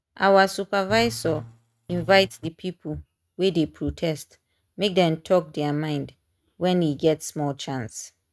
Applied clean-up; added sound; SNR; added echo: neural mask model RNNoise.